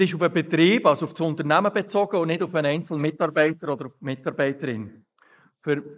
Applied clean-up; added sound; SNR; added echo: neural mask model Resemble Enhance denoiser.